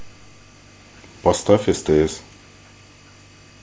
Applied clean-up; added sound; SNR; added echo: none; none; none; none.